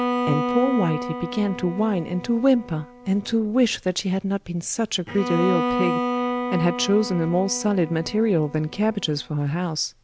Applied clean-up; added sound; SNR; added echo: none; Bowed string instrument; 6 dB; none.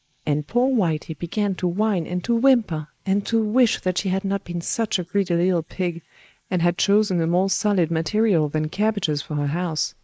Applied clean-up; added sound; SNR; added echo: neural mask model Resemble Enhance denoiser.